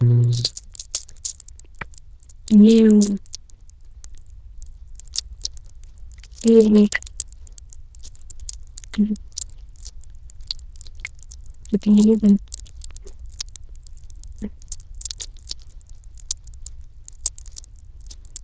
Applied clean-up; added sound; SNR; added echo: neural diffusion model UNIVERSE++.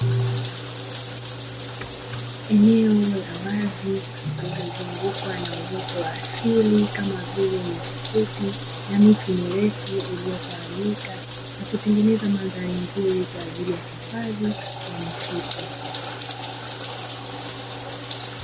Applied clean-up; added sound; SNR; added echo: none; Bathtub (filling or washing); 1 dB; none.